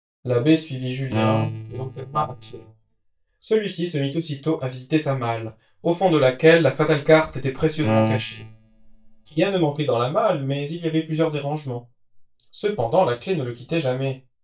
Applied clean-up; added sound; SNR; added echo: neural mask model DeepFilterNet 3.